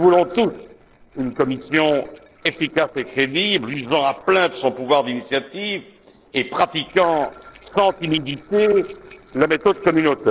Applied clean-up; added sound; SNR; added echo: neural separator model SepFormer DNS4.